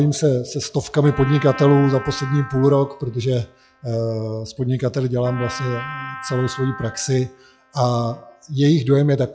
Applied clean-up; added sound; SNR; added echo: classical method log-MMSE.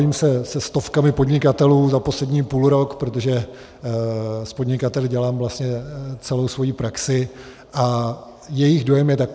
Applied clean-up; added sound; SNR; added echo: none; none; none; none.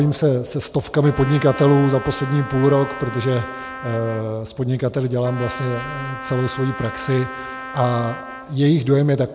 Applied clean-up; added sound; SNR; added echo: none; Trumpet; 13 dB; none.